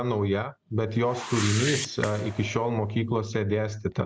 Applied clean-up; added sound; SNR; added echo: none; Whoosh, swoosh, swish; 10 dB; none.